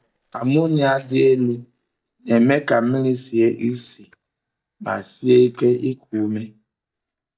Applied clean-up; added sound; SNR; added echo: neural mask model DeepFilterNet 3.